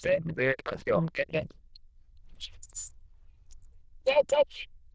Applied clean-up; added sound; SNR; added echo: neural diffusion model UNIVERSE++.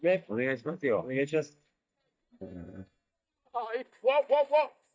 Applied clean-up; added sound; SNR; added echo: neural mask model DeepFilterNet 3.